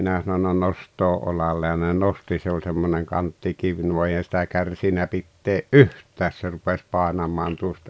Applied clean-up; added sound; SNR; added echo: none; none; none; none.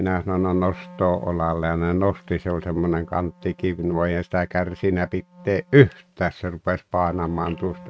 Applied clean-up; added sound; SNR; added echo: neural mask model RNNoise.